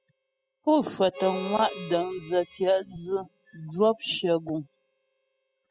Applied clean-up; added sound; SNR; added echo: classical method spectral subtraction.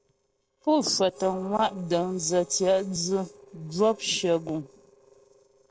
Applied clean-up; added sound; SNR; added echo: neural separator model SepFormer DNS4.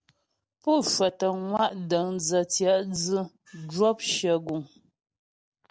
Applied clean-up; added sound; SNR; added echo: none; none; none; none.